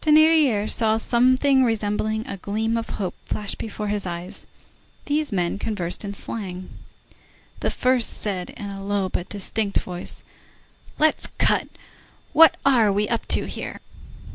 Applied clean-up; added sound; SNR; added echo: none; none; none; none.